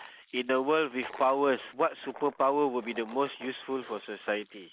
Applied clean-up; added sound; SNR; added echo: neural mask model Resemble Enhance denoiser.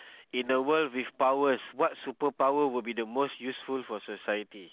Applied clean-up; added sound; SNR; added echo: none; none; none; none.